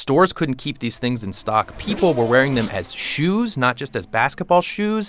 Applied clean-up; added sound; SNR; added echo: none; Race car, auto racing / Accelerating, revving, vroom; 18 dB; none.